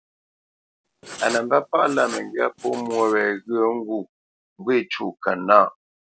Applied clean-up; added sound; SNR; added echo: none; Writing; 15 dB; none.